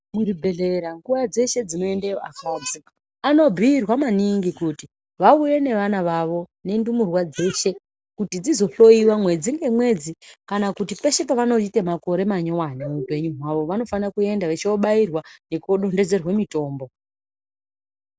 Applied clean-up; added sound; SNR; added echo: none; none; none; none.